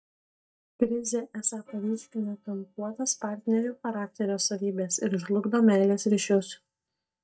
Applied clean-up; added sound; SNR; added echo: neural mask model DeepFilterNet 3.